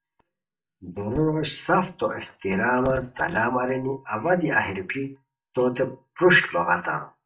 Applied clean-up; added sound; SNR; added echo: neural mask model DeepFilterNet 3.